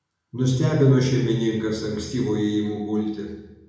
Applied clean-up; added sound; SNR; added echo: none; none; none; reverberation time 0.9 s.